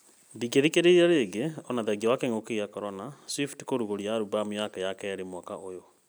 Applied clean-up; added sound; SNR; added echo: none; none; none; none.